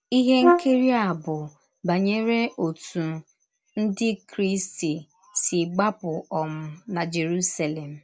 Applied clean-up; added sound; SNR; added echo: none; Brass instrument; -1 dB; none.